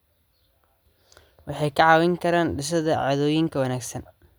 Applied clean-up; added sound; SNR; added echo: none; none; none; none.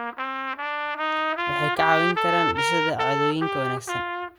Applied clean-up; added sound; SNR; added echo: none; Trumpet; -3 dB; none.